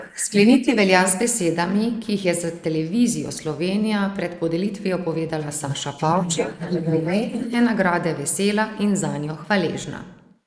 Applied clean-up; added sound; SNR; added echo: neural mask model Resemble Enhance denoiser.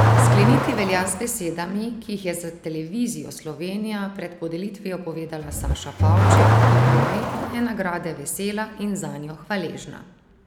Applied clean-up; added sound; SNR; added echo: none; Accelerating, revving, vroom / Car; -5 dB; none.